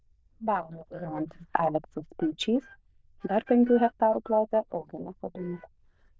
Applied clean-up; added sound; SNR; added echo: neural diffusion model UNIVERSE++.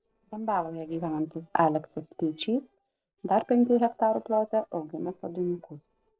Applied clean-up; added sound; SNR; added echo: neural separator model SepFormer DNS4.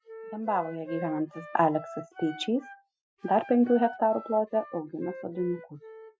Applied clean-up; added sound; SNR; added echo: classical method Wiener filter.